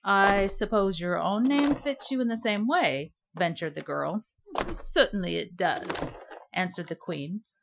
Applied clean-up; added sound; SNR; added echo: classical method Wiener filter.